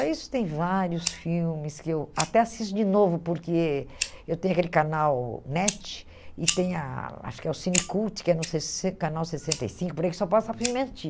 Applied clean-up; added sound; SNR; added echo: none; Fire; 10 dB; none.